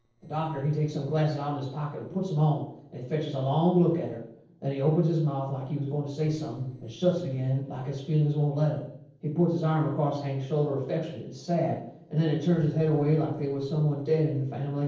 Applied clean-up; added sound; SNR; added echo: neural separator model SepFormer DNS4.